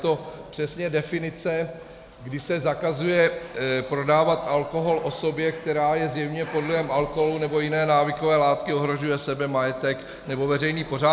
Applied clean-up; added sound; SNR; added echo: none; none; none; none.